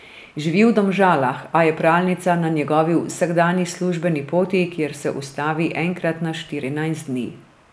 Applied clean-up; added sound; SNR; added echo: none; none; none; none.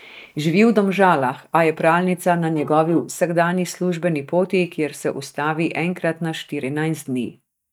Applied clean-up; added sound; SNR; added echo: neural mask model DeepFilterNet 3.